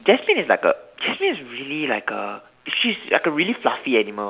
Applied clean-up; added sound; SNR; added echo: none; none; none; none.